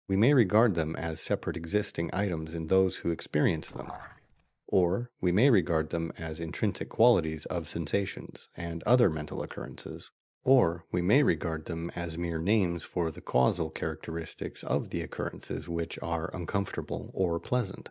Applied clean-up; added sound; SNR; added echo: neural mask model DeepFilterNet 3.